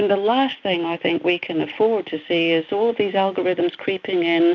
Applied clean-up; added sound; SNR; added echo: none; none; none; none.